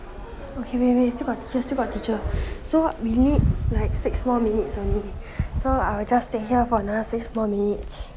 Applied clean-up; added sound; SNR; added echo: none; none; none; none.